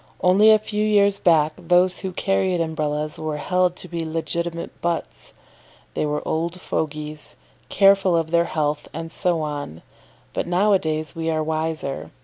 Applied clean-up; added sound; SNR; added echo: none; none; none; none.